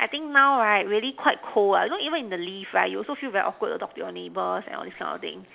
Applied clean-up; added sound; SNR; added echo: none; none; none; none.